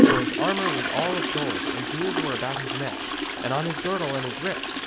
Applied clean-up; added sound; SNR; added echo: none; Toilet flush; -4 dB; none.